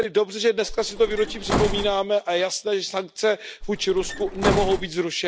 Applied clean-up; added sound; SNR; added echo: none; Bus; 4 dB; none.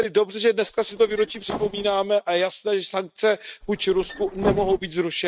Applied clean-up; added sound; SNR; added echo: neural mask model RNNoise.